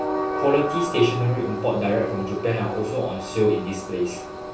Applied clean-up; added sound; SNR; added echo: none; Train; 6 dB; reverberation time 0.3 s.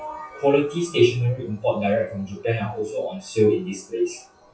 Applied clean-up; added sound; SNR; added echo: classical method WPE with log-MMSE.